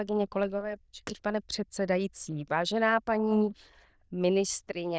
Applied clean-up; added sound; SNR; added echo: neural diffusion model UNIVERSE++.